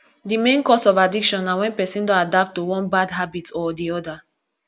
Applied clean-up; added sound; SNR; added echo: none; none; none; none.